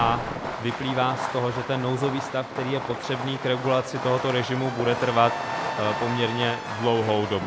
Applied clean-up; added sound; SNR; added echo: none; Fireworks + Alarm; 5 dB; none.